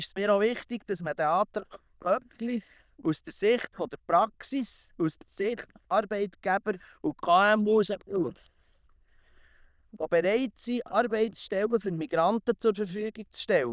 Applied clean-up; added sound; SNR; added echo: neural diffusion model UNIVERSE++.